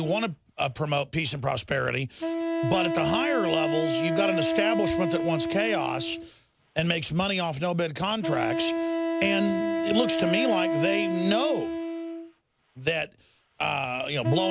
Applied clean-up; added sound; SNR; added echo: none; Wind instrument, woodwind instrument; 1 dB; none.